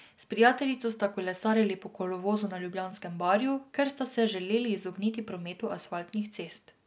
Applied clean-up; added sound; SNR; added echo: none; none; none; none.